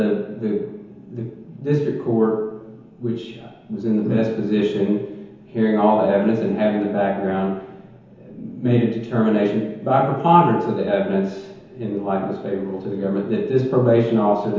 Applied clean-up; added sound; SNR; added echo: none; none; none; reverberation time 1.0 s.